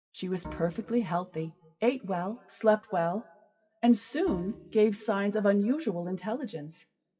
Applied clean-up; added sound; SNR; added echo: classical method WPE with log-MMSE.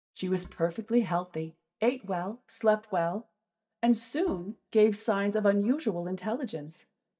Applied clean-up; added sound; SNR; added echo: neural mask model DeepFilterNet 3.